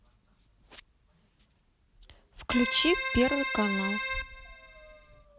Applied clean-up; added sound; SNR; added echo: none; Keyboard (musical); 0 dB; none.